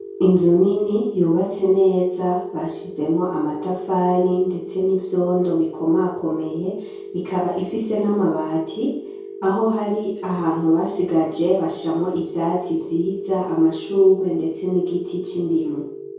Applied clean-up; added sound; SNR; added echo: none; Telephone; 14 dB; reverberation time 0.6 s.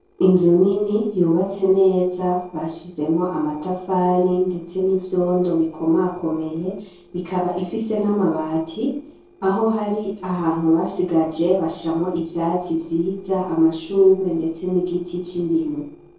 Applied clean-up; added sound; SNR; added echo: neural separator model SepFormer DNS4.